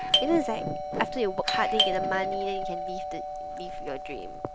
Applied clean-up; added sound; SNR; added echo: none; Doorbell; -1 dB; none.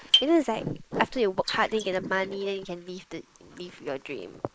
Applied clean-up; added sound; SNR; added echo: neural mask model Resemble Enhance denoiser.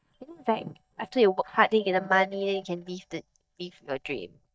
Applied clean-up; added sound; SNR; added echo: neural mask model DeepFilterNet 3.